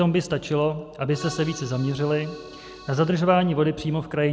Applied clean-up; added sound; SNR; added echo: none; Accordion; 17 dB; none.